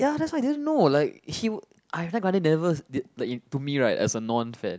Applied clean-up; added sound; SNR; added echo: none; none; none; none.